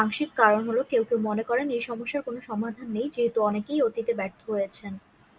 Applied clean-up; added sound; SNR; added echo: none; none; none; none.